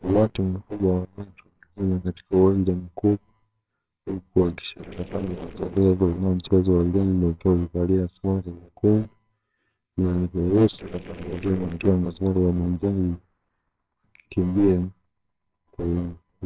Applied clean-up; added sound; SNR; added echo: neural separator model SepFormer WHAMR!.